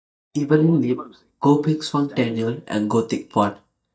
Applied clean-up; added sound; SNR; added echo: neural mask model DeepFilterNet 3.